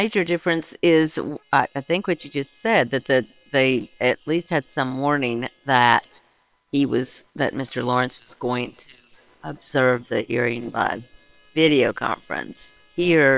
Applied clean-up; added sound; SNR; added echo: neural separator model SepFormer WHAM!.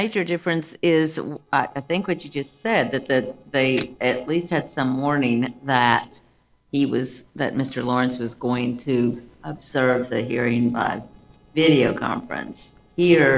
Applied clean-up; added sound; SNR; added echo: neural separator model SepFormer DNS4.